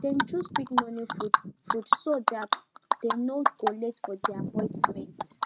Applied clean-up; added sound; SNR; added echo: neural mask model RNNoise.